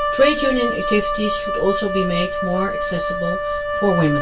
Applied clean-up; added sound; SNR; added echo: none; Wind instrument, woodwind instrument; 1 dB; reverberation time 0.1 s.